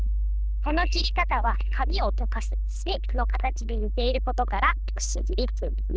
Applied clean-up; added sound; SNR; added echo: neural diffusion model UNIVERSE++.